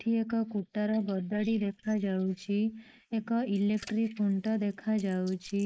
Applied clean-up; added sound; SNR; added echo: neural mask model Resemble Enhance denoiser.